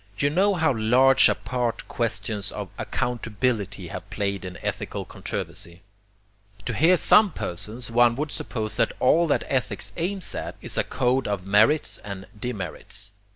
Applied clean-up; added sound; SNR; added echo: none; none; none; none.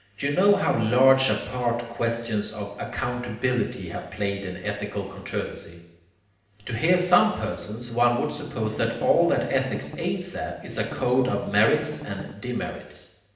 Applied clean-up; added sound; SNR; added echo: none; Strum; 12 dB; reverberation time 0.8 s.